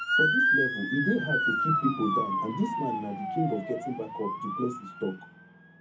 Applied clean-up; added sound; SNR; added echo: none; Motor vehicle (road) / Siren; -2 dB; reverberation time 0.3 s.